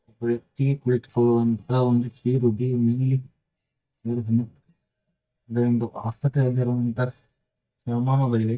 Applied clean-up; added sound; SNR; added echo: neural mask model DeepFilterNet 3.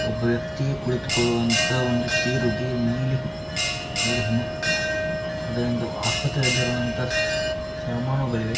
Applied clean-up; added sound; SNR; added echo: none; Bell; 0 dB; reverberation time 0.6 s.